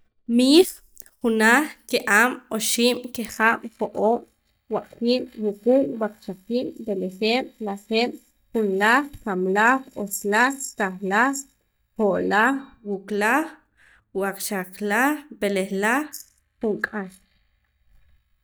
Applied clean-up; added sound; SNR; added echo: neural mask model DeepFilterNet 3.